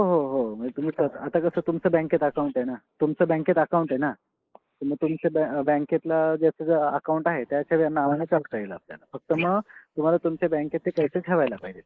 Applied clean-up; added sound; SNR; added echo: neural mask model Resemble Enhance denoiser.